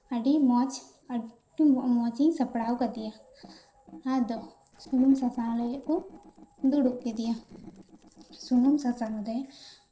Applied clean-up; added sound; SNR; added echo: neural separator model SepFormer DNS4.